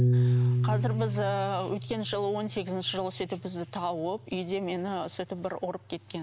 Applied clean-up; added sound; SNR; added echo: none; Piano; -2 dB; none.